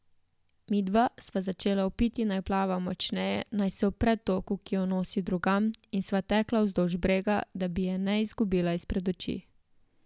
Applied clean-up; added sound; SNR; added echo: none; none; none; none.